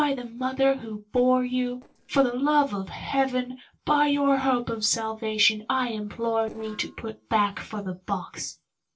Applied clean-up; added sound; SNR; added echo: neural separator model SepFormer DNS4.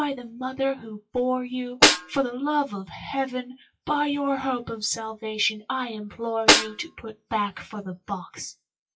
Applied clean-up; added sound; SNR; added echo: classical method WPE with log-MMSE.